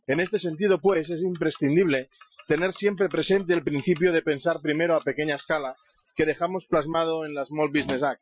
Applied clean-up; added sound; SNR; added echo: classical method Wiener filter.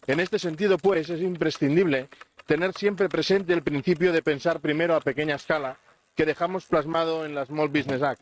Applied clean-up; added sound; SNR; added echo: neural mask model RNNoise.